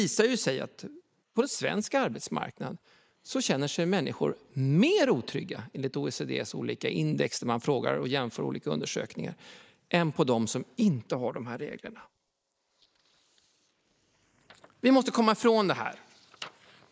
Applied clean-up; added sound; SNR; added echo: neural mask model Resemble Enhance denoiser.